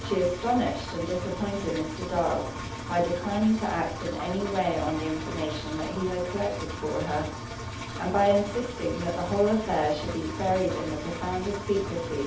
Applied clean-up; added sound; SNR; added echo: none; Engine; 7 dB; reverberation time 0.6 s.